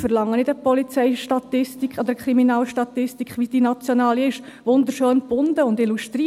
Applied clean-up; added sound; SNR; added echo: none; none; none; none.